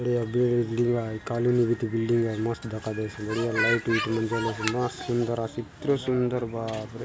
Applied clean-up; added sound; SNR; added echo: none; none; none; none.